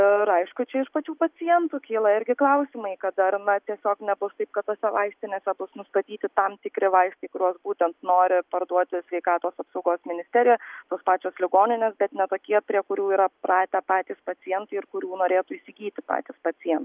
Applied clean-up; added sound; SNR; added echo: none; none; none; none.